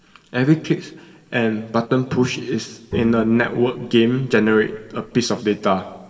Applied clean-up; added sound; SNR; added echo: none; Bowed string instrument; 14 dB; reverberation time 1.4 s.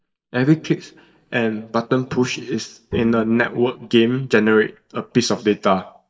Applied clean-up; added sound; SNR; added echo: neural mask model DeepFilterNet 3.